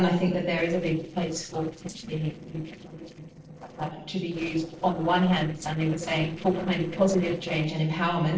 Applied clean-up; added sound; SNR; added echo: neural separator model SepFormer DNS4.